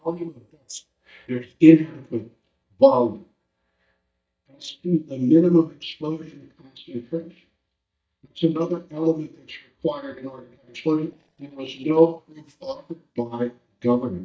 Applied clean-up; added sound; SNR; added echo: neural mask model DeepFilterNet 3.